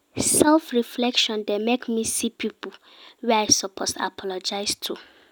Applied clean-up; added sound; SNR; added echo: none; none; none; none.